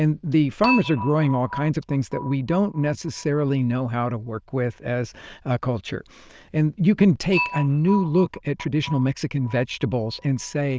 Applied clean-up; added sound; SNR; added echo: neural diffusion model UNIVERSE++.